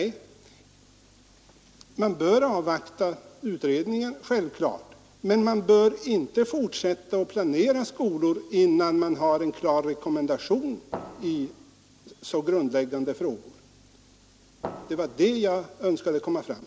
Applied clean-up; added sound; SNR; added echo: none; Fireworks; 13 dB; none.